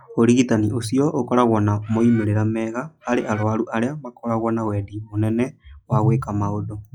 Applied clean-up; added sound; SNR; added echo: classical method log-MMSE.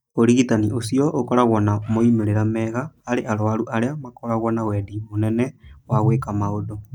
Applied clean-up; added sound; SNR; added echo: neural mask model DeepFilterNet 3.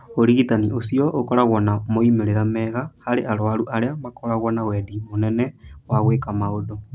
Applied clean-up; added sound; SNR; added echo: none; none; none; none.